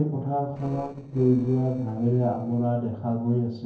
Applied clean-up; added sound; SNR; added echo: neural separator model SepFormer DNS4.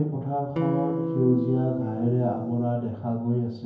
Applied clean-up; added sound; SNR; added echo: none; Electric guitar; 4 dB; reverberation time 0.9 s.